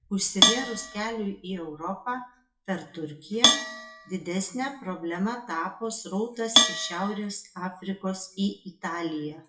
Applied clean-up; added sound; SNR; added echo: classical method WPE with log-MMSE.